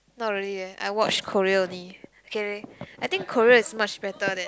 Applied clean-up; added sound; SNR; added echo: none; none; none; none.